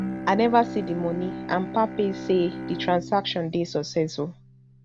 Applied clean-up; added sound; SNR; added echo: none; Bowed string instrument; 10 dB; none.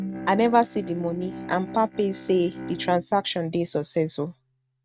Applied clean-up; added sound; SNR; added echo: neural mask model RNNoise.